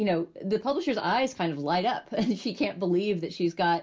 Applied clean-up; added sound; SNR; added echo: none; none; none; none.